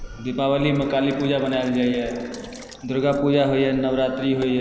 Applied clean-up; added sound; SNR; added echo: none; Sink (filling or washing); 20 dB; none.